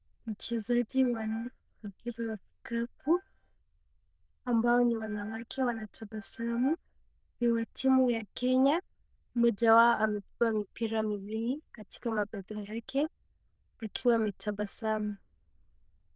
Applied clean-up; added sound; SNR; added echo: neural diffusion model UNIVERSE++.